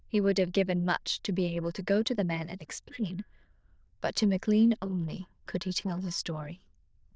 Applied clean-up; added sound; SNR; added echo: neural diffusion model UNIVERSE++.